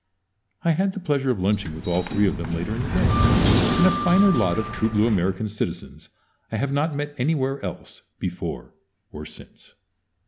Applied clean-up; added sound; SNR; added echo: none; Sliding door; -1 dB; none.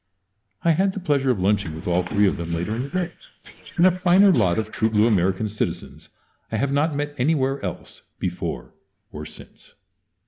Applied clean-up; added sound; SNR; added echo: neural mask model Resemble Enhance denoiser.